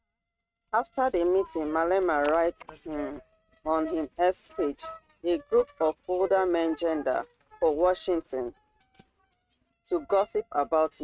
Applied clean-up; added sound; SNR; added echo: neural mask model RNNoise.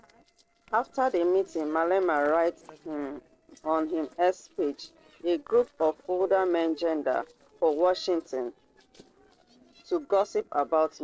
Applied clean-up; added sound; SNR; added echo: neural separator model SepFormer DNS4.